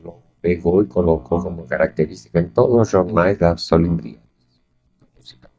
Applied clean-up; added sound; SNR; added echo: neural mask model DeepFilterNet 3.